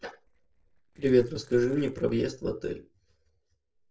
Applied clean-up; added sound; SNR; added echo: neural separator model SepFormer DNS4.